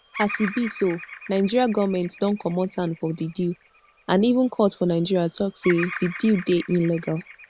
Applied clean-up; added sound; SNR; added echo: none; Bird vocalization, bird call, bird song; 15 dB; none.